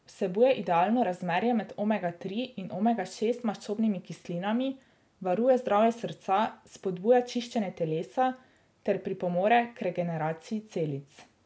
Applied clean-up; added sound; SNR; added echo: none; none; none; none.